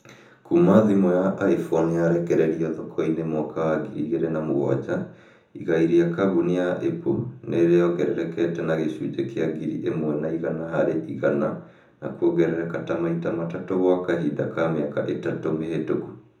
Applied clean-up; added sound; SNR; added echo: none; none; none; reverberation time 0.6 s.